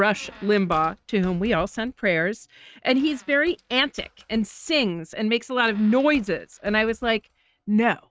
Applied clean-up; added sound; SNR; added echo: neural mask model RNNoise.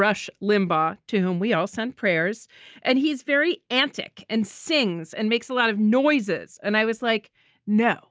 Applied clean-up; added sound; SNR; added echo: none; none; none; none.